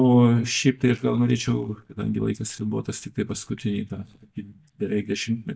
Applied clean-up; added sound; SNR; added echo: neural mask model DeepFilterNet 3.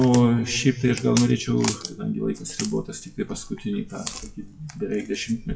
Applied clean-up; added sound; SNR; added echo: classical method WPE with log-MMSE.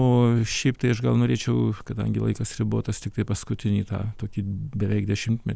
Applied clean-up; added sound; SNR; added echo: none; none; none; none.